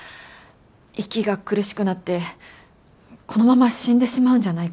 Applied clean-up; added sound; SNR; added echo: none; none; none; none.